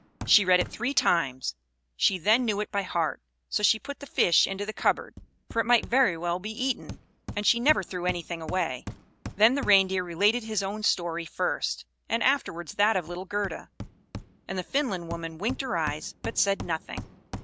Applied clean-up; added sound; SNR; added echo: none; Hammer; 15 dB; none.